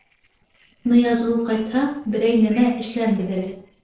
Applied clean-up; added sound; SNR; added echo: neural separator model SepFormer DNS4.